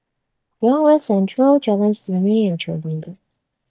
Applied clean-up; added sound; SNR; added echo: neural mask model DeepFilterNet 3.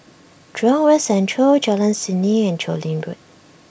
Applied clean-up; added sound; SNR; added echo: none; none; none; none.